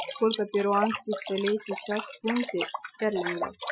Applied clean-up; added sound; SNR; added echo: classical method Wiener filter.